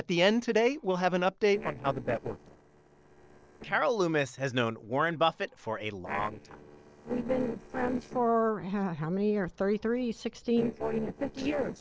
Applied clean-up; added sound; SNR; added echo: neural separator model SepFormer DNS4.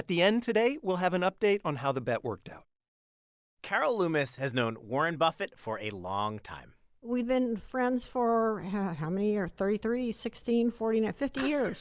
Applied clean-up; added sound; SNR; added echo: none; none; none; none.